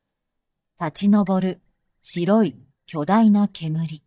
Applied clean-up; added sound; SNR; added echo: neural mask model DeepFilterNet 3.